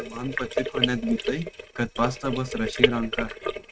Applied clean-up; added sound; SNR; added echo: neural mask model RNNoise.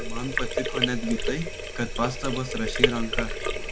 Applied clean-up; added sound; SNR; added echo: none; Sink (filling or washing); -3 dB; none.